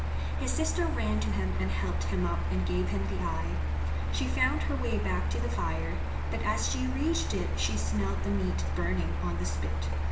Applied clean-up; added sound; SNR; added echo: none; Mechanical fan; -5 dB; reverberation time 0.6 s.